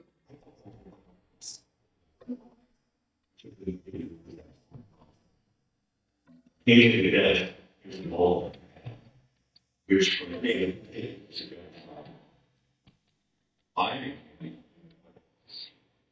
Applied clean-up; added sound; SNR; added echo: neural mask model DeepFilterNet 3.